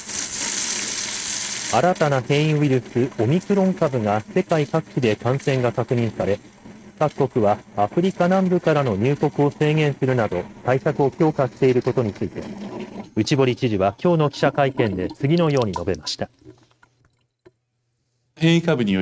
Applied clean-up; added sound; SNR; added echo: neural mask model RNNoise.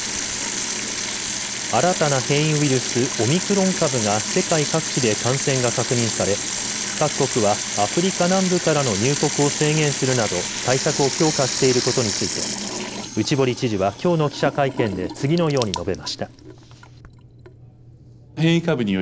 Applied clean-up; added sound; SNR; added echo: none; Sink (filling or washing) / Water tap, faucet; 5 dB; none.